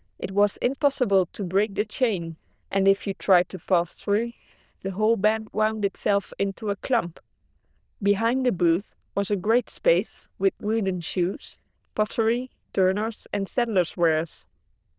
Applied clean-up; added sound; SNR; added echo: neural diffusion model UNIVERSE++.